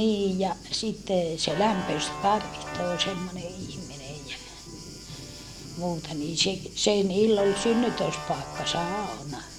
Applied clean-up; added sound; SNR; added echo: none; Organ + Thunder; 10 dB; none.